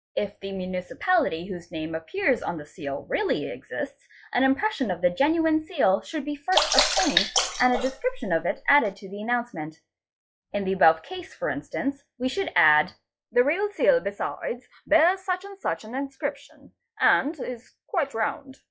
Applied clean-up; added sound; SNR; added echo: classical method log-MMSE.